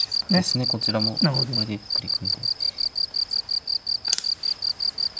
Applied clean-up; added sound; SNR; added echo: none; Cricket; -3 dB; none.